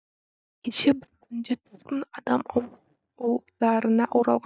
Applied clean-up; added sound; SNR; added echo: neural mask model DeepFilterNet 3.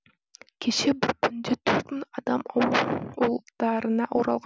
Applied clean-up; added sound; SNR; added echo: none; none; none; none.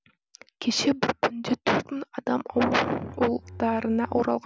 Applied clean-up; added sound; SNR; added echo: none; Bowed string instrument; 17 dB; none.